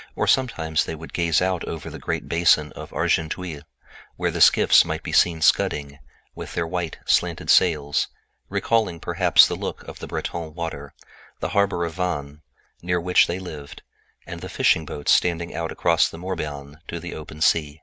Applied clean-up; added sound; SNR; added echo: none; none; none; none.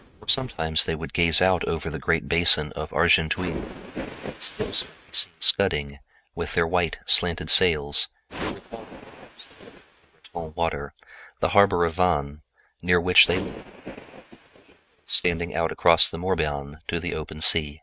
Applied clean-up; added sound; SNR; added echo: neural mask model RNNoise.